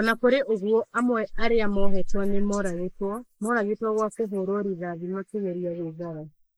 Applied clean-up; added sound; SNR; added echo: neural mask model Resemble Enhance denoiser.